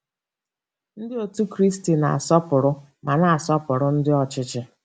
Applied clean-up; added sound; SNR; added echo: none; none; none; none.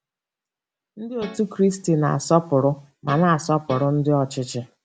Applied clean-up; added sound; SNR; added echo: none; Guitar; 16 dB; none.